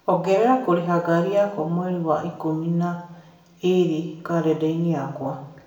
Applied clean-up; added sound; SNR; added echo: none; none; none; reverberation time 0.8 s.